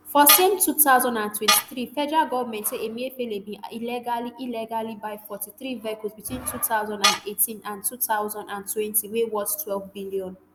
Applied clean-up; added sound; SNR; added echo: none; Tools; 0 dB; none.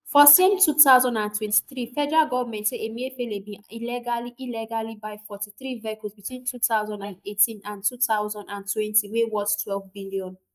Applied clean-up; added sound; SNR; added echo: neural mask model DeepFilterNet 3.